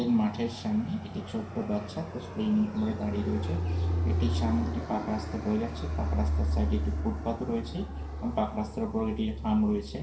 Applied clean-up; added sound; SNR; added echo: none; Fixed-wing aircraft, airplane; 2 dB; reverberation time 0.5 s.